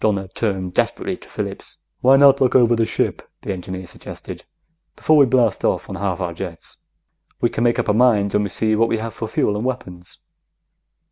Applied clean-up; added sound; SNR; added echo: none; none; none; none.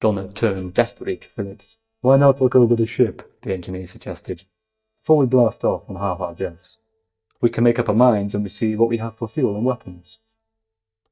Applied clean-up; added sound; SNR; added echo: neural mask model DeepFilterNet 3.